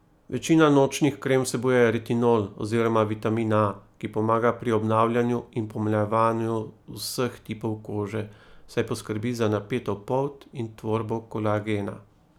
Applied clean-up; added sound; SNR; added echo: none; none; none; none.